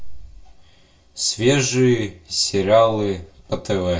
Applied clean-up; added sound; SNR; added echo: none; none; none; reverberation time 0.1 s.